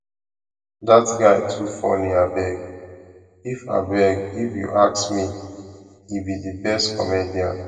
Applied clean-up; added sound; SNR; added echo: none; none; none; reverberation time 1.5 s.